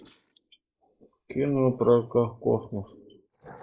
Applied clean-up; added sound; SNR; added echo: neural mask model Resemble Enhance denoiser.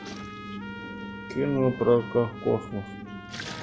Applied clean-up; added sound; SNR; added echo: none; Trumpet + Splash, splatter; 13 dB; none.